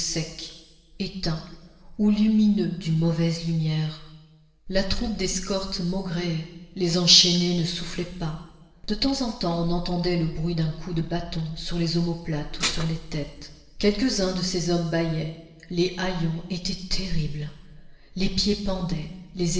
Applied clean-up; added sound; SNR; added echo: none; Dishes, pots, and pans; 8 dB; reverberation time 1.3 s.